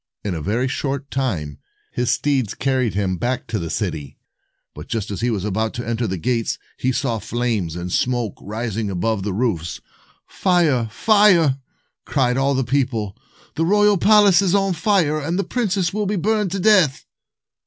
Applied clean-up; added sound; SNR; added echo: none; none; none; none.